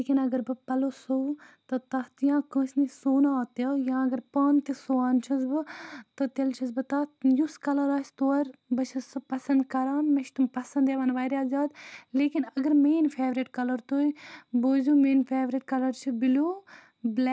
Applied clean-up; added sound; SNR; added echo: none; none; none; none.